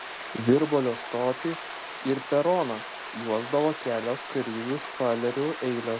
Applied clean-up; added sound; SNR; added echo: none; Stream; 9 dB; none.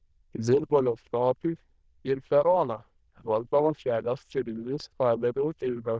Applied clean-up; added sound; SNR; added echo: neural diffusion model UNIVERSE++.